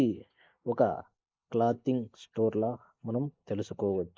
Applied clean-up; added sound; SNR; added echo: neural mask model Resemble Enhance denoiser.